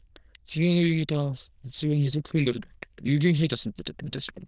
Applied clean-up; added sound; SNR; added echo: neural diffusion model UNIVERSE++.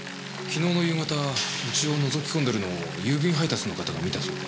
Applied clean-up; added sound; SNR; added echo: none; Rain; 12 dB; none.